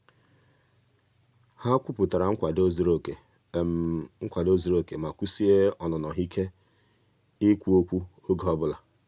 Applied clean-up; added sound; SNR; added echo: none; none; none; none.